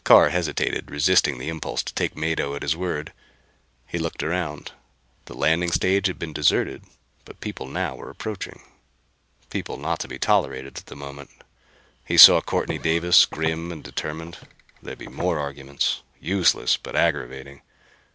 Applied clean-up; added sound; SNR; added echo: none; Walk, footsteps; 15 dB; none.